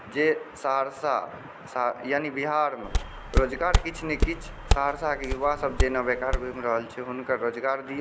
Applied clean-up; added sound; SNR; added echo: none; Walk, footsteps; -1 dB; none.